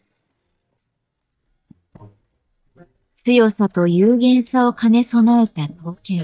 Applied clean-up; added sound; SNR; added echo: neural mask model DeepFilterNet 3.